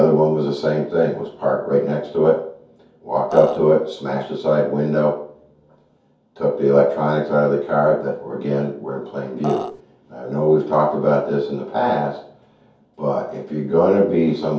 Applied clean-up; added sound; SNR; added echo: none; Burping, eructation; 8 dB; reverberation time 0.6 s.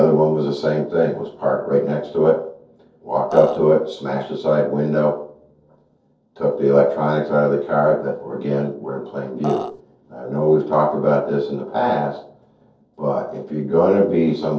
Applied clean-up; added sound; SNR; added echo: neural separator model SepFormer DNS4.